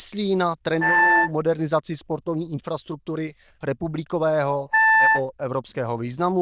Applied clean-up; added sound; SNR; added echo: neural diffusion model UNIVERSE++.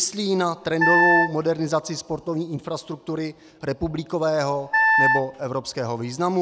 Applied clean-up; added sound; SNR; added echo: none; Wind instrument, woodwind instrument; -4 dB; none.